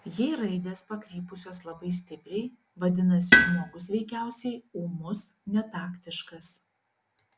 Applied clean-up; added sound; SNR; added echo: none; Tools; -3 dB; none.